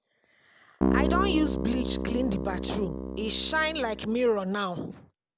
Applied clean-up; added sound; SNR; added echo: none; Keyboard (musical); 0 dB; none.